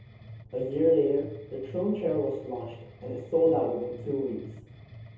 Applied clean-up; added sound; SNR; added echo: none; Mechanisms; 17 dB; reverberation time 0.7 s.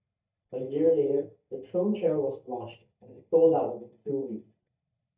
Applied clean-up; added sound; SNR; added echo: neural mask model DeepFilterNet 3.